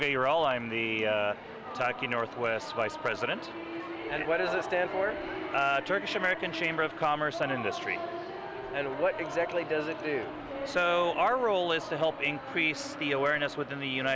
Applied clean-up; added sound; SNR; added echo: none; none; none; none.